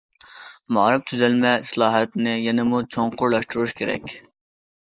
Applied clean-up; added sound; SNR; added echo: neural mask model Resemble Enhance denoiser.